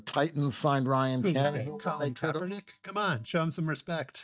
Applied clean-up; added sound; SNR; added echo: neural mask model DeepFilterNet 3.